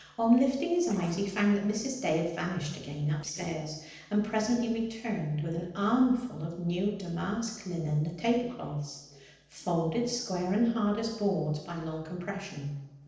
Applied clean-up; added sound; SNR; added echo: neural separator model SepFormer DNS4.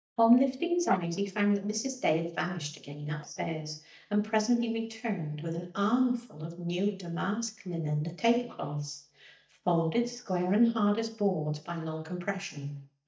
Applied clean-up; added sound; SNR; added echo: neural mask model DeepFilterNet 3.